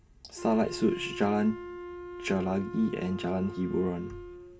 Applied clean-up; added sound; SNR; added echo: none; Wind instrument, woodwind instrument; 11 dB; reverberation time 0.2 s.